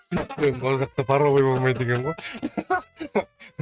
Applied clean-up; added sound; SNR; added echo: neural mask model RNNoise.